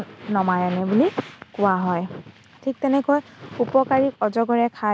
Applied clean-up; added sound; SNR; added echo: none; none; none; none.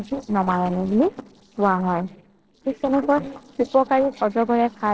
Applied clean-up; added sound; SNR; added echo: neural separator model SepFormer DNS4.